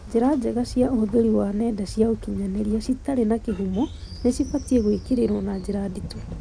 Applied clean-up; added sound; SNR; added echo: none; Train; 13 dB; none.